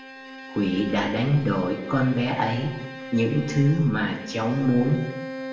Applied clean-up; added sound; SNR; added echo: none; Bowed string instrument; 13 dB; reverberation time 0.9 s.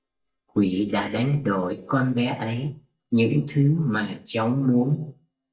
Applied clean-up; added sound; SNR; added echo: neural mask model DeepFilterNet 3.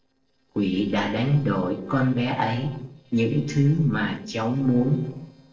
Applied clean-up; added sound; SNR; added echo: neural separator model SepFormer DNS4.